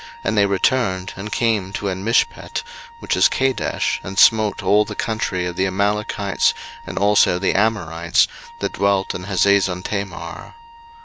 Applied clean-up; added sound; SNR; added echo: none; Wind instrument, woodwind instrument; 20 dB; none.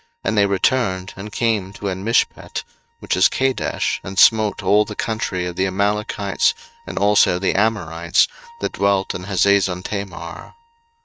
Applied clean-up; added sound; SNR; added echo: neural mask model RNNoise.